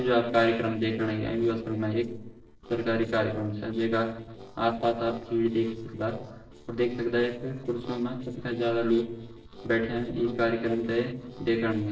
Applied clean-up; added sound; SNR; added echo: neural separator model SepFormer DNS4.